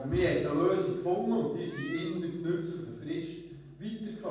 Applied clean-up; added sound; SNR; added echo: none; Meow; 20 dB; reverberation time 1.2 s.